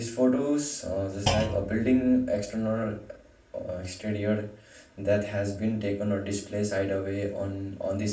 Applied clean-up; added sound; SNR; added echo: none; Thump, thud; 8 dB; reverberation time 0.4 s.